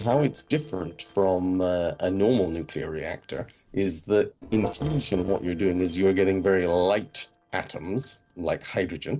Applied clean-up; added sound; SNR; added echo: neural separator model SepFormer DNS4.